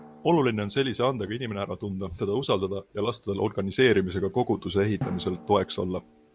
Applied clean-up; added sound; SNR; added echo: none; Drum; 19 dB; none.